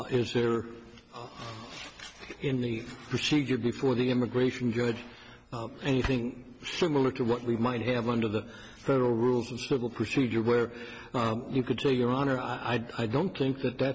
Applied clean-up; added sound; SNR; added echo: none; none; none; none.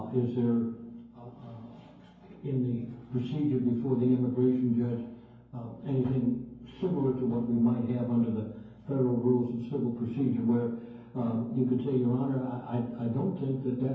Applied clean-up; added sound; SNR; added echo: none; none; none; reverberation time 0.9 s.